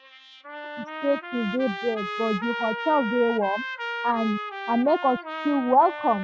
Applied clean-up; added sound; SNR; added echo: classical method log-MMSE.